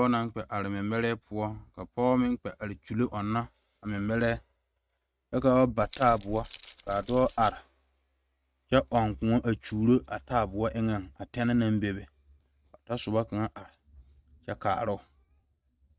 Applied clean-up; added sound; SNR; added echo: neural mask model RNNoise.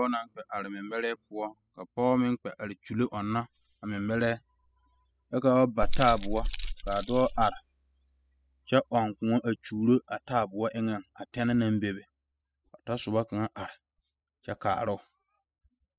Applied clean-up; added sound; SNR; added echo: classical method spectral subtraction.